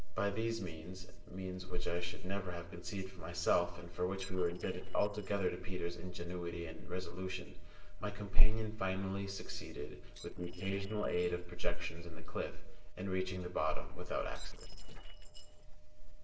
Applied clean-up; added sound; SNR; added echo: neural separator model SepFormer DNS4.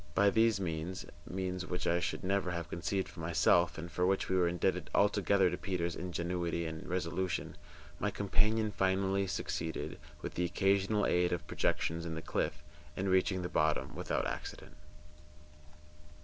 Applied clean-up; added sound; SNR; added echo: none; none; none; none.